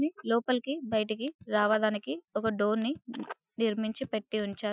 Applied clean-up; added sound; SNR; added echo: classical method Wiener filter.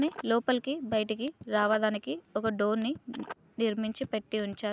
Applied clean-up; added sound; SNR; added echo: neural mask model Resemble Enhance denoiser.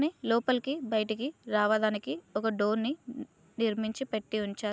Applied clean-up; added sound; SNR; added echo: none; none; none; none.